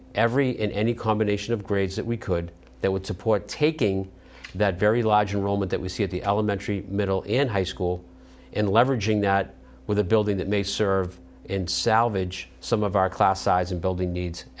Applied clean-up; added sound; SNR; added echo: none; none; none; none.